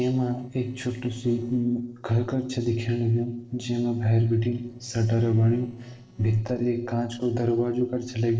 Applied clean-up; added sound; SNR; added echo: neural separator model SepFormer DNS4.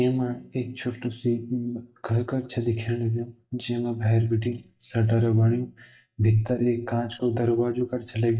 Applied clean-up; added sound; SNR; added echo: neural mask model DeepFilterNet 3.